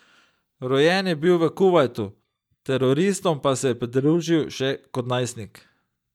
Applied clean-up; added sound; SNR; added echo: neural mask model DeepFilterNet 3.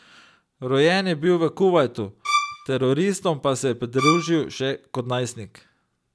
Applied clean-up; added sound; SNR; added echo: none; Bowed string instrument; 2 dB; none.